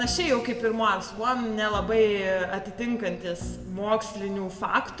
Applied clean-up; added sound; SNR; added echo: none; Bowed string instrument; 16 dB; reverberation time 1.2 s.